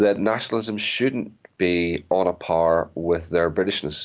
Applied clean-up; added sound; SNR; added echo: none; none; none; none.